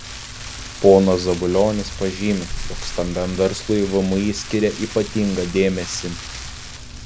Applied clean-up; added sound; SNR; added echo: none; Rain; 11 dB; none.